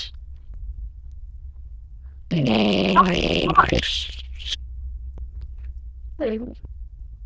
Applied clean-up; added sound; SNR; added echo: neural diffusion model UNIVERSE++.